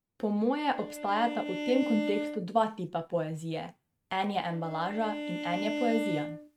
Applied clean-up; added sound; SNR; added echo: neural mask model RNNoise.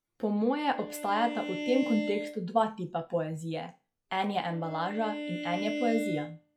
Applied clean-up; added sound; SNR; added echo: classical method log-MMSE.